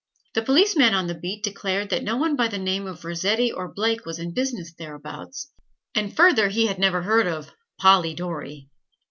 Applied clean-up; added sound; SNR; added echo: none; none; none; none.